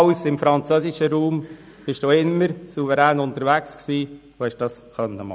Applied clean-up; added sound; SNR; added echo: none; none; none; none.